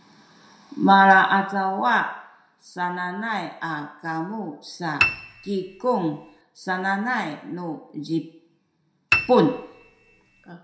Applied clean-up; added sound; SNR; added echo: none; Piano; 4 dB; reverberation time 0.6 s.